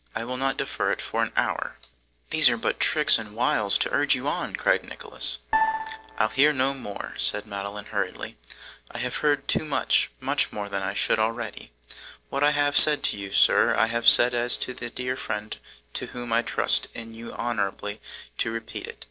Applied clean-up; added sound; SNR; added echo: neural separator model SepFormer DNS4.